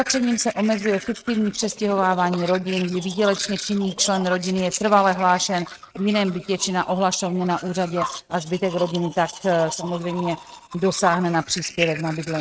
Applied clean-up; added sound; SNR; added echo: neural mask model RNNoise.